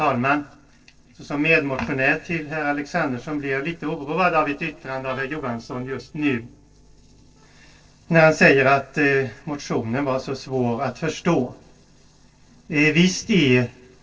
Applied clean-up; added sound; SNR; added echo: neural separator model SepFormer DNS4.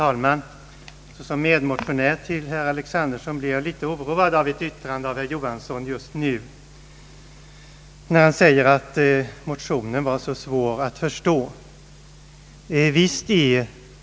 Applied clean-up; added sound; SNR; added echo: none; none; none; none.